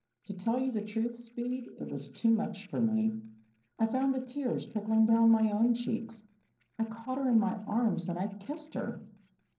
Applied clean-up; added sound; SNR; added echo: neural separator model SepFormer DNS4.